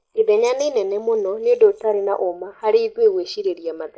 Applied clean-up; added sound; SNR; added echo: neural mask model Resemble Enhance denoiser.